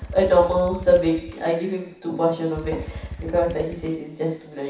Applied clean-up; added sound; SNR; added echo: none; Motorcycle / Engine; 13 dB; reverberation time 0.7 s.